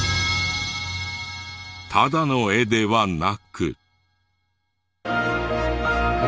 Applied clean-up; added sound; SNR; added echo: none; none; none; none.